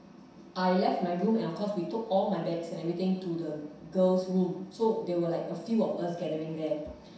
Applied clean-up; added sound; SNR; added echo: none; none; none; reverberation time 0.7 s.